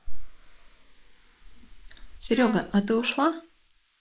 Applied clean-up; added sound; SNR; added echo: neural mask model Resemble Enhance denoiser.